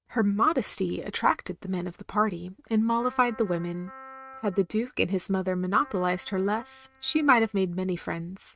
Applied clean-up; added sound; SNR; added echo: neural mask model RNNoise.